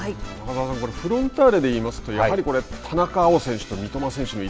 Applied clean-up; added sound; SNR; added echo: none; none; none; none.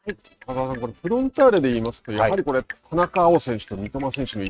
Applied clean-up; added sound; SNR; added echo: neural mask model RNNoise.